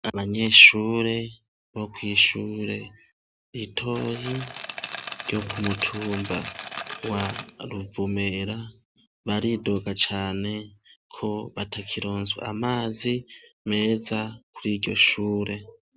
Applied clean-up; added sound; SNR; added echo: none; Rattle; 10 dB; none.